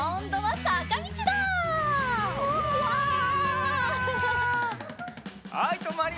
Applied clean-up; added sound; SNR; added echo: none; none; none; none.